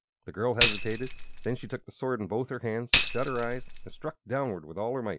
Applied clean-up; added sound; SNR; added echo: none; Tambourine; -2 dB; none.